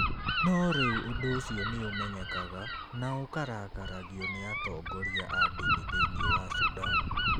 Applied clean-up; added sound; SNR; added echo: none; Gull, seagull / Wind; -4 dB; none.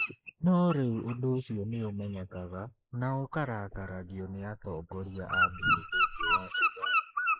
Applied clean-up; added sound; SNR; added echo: neural mask model Resemble Enhance denoiser.